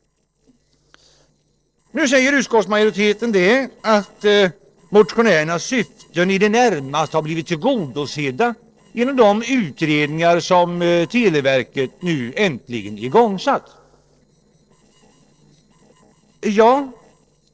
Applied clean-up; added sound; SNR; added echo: neural separator model SepFormer DNS4.